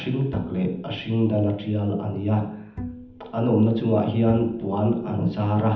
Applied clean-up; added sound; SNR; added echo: none; Bowed string instrument; 16 dB; reverberation time 0.8 s.